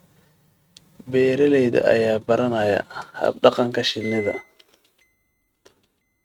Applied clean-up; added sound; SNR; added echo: neural mask model RNNoise.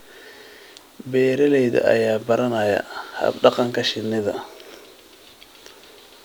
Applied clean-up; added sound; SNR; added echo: none; none; none; none.